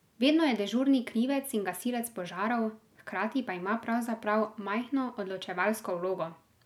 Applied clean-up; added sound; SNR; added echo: none; none; none; none.